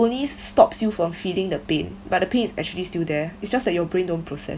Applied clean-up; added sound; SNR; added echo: none; none; none; none.